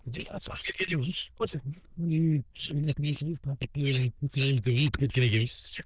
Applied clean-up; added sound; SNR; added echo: neural diffusion model UNIVERSE++.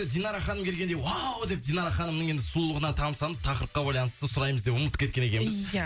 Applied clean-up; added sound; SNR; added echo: none; none; none; none.